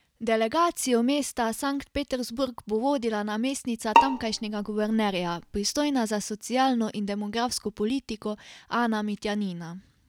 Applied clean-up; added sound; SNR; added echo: none; Bowed string instrument; 0 dB; none.